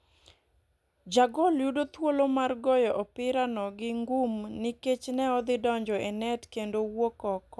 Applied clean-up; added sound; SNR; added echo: none; none; none; none.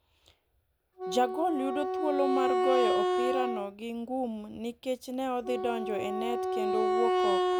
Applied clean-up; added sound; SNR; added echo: none; Wind instrument, woodwind instrument; -2 dB; none.